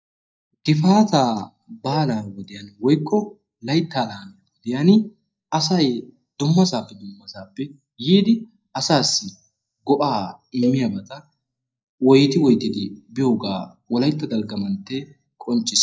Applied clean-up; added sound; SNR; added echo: neural mask model DeepFilterNet 3.